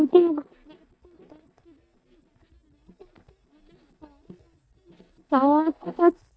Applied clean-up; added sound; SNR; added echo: neural mask model DeepFilterNet 3.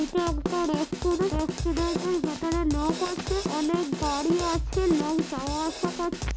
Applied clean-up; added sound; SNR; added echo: none; Drum kit; 4 dB; none.